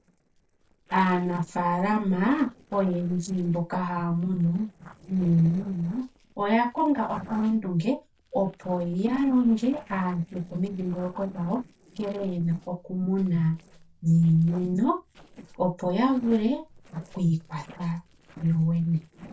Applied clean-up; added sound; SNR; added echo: neural separator model SepFormer DNS4.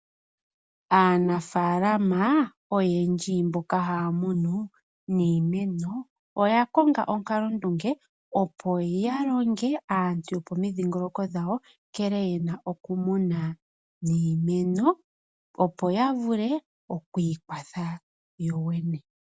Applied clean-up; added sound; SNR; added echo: none; none; none; none.